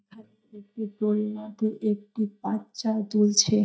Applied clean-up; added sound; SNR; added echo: neural mask model DeepFilterNet 3.